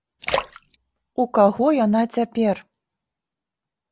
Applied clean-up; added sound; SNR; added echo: none; Splash, splatter; 9 dB; none.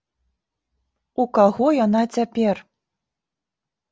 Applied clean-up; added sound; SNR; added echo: none; none; none; none.